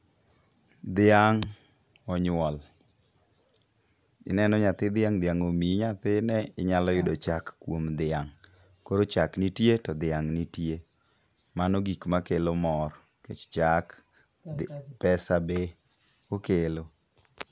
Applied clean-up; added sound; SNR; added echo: none; none; none; none.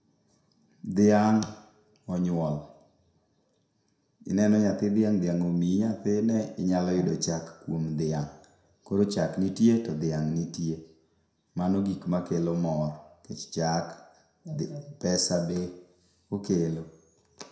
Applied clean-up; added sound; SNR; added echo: none; none; none; reverberation time 0.5 s.